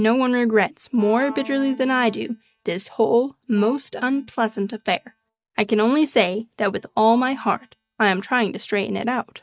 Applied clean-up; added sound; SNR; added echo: neural mask model DeepFilterNet 3.